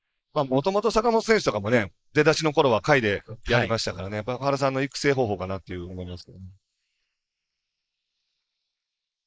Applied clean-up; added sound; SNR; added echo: neural mask model Resemble Enhance denoiser.